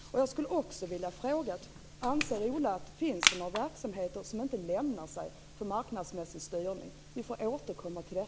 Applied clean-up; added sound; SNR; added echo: none; Crushing; -1 dB; none.